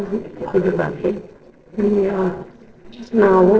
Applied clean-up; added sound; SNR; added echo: neural separator model SepFormer DNS4.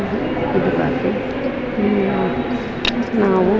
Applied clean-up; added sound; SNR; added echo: none; none; none; none.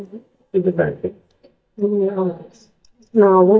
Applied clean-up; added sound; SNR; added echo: neural mask model DeepFilterNet 3.